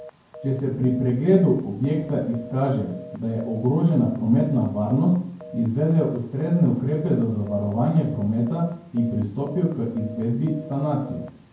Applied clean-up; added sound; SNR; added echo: none; Telephone; 19 dB; reverberation time 0.9 s.